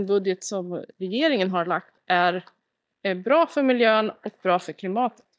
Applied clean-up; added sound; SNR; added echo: neural mask model DeepFilterNet 3.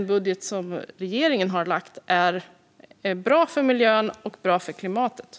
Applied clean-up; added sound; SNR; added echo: none; none; none; none.